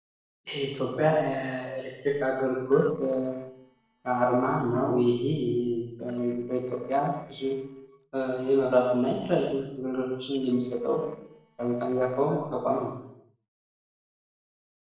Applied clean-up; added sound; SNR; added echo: neural separator model SepFormer DNS4.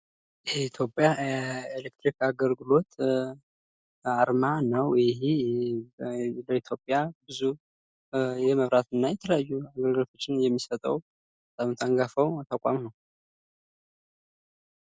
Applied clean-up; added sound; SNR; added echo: none; none; none; none.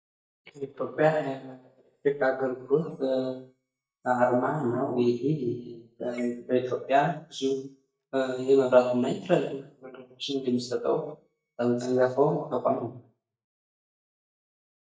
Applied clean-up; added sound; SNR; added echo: neural mask model DeepFilterNet 3.